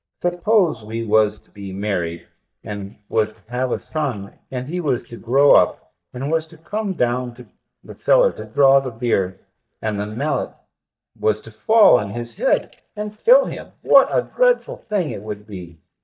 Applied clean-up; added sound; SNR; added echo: neural mask model DeepFilterNet 3.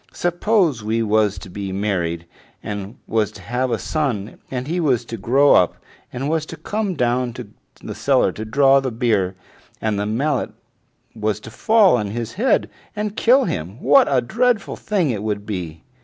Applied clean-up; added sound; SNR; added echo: none; none; none; none.